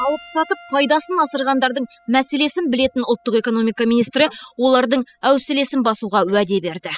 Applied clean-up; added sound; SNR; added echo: classical method spectral subtraction.